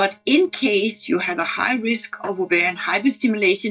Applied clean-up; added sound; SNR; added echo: neural mask model DeepFilterNet 3.